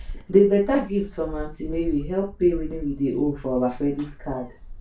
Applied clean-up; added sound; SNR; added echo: none; Gull, seagull; 12 dB; reverberation time 0.2 s.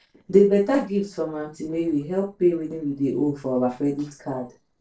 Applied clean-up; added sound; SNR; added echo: neural separator model SepFormer DNS4.